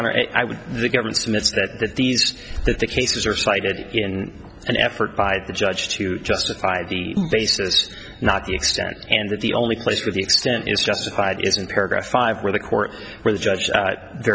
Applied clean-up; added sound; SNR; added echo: none; none; none; none.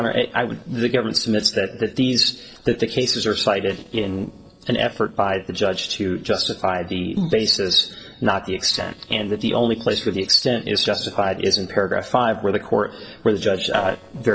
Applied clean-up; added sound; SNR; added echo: neural separator model SepFormer DNS4.